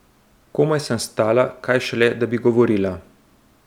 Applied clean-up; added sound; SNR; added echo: none; none; none; none.